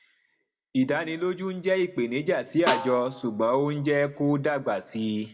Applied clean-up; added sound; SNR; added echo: none; Snare drum; 8 dB; reverberation time 1.2 s.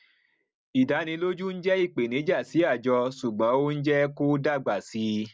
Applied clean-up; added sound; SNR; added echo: none; none; none; none.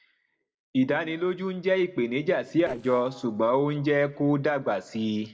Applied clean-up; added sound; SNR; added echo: neural separator model SepFormer DNS4.